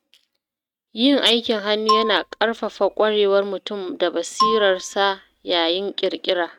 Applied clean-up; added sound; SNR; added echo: neural mask model RNNoise.